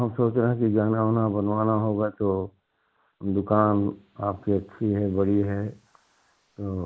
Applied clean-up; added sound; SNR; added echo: neural mask model Resemble Enhance denoiser.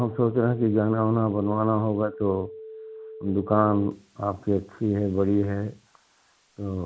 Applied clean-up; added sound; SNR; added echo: none; Telephone; 18 dB; none.